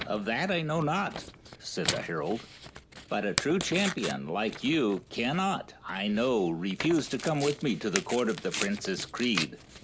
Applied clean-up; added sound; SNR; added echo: none; Tearing; 9 dB; none.